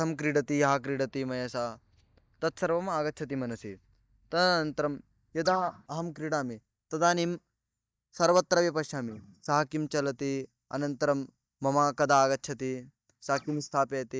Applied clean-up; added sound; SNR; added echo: neural mask model DeepFilterNet 3.